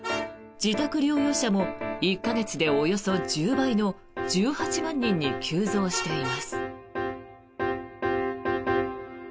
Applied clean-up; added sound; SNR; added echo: none; Vehicle horn, car horn, honking; 16 dB; none.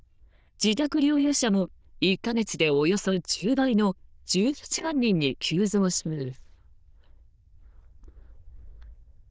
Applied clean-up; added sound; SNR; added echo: neural diffusion model UNIVERSE++.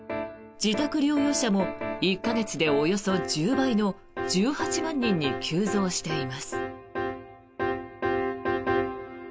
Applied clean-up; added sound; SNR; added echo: none; none; none; none.